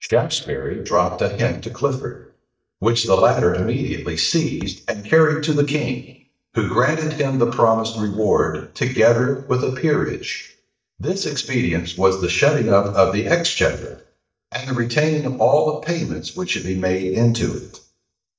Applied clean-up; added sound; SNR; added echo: neural mask model DeepFilterNet 3.